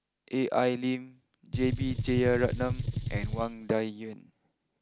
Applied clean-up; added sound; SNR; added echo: none; Gunshot, gunfire; 2 dB; none.